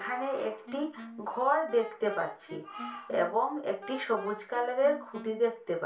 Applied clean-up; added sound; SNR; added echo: none; Wind instrument, woodwind instrument; 16 dB; reverberation time 0.3 s.